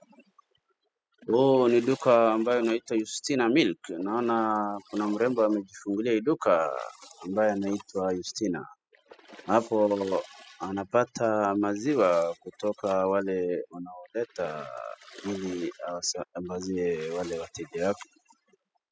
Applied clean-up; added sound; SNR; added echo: classical method spectral subtraction.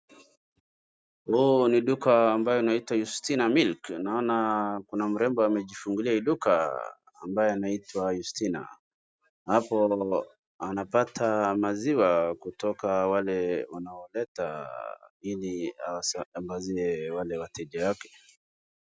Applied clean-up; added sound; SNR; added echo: none; none; none; none.